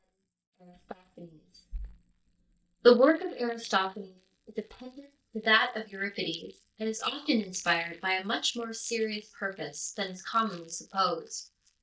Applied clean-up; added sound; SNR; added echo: neural mask model DeepFilterNet 3.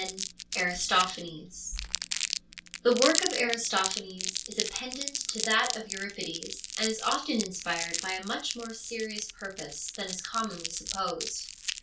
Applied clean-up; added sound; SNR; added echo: none; Crumpling, crinkling; 4 dB; reverberation time 0.2 s.